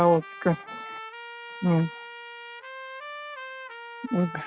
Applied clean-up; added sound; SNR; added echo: none; Trumpet; 12 dB; none.